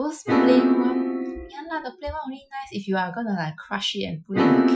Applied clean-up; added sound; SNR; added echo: classical method Wiener filter.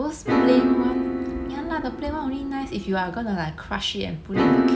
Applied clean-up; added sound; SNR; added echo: none; Piano; -3 dB; none.